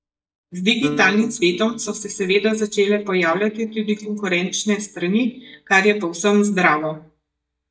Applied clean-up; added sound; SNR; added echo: neural mask model DeepFilterNet 3.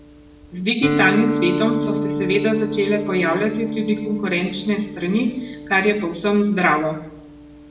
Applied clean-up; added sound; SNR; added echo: none; Guitar; 6 dB; reverberation time 0.7 s.